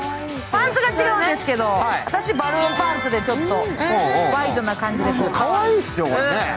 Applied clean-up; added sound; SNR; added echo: none; none; none; none.